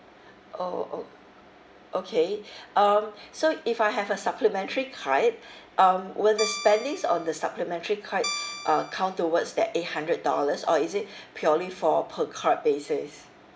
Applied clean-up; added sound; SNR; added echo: none; Guitar; 8 dB; none.